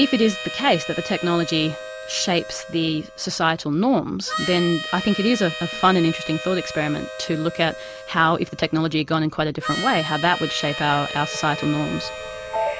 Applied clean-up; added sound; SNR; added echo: none; Harmonica; 10 dB; none.